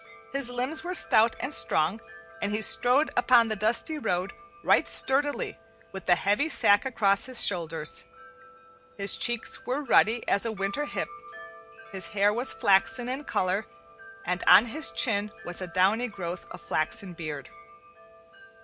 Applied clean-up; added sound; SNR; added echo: none; Wind chime; 20 dB; none.